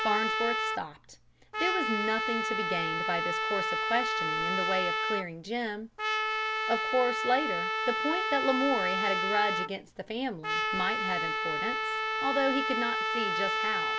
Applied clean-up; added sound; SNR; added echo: none; Trumpet; -2 dB; none.